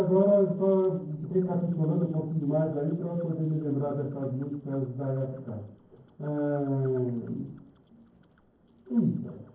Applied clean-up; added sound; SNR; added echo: neural separator model SepFormer DNS4.